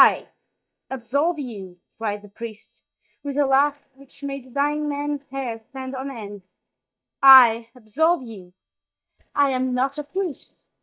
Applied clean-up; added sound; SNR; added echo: neural mask model DeepFilterNet 3.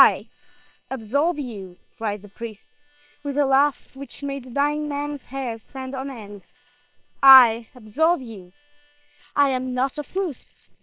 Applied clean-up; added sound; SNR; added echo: neural separator model SepFormer WHAM!.